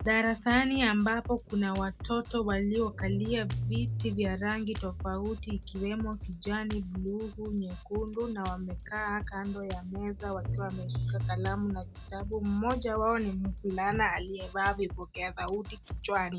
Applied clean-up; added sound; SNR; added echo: none; Drum kit + Engine starting / Car; 6 dB; none.